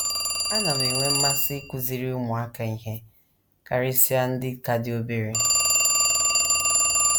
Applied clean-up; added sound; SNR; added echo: none; Telephone; -3 dB; none.